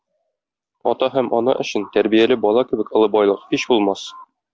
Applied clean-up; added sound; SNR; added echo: none; none; none; none.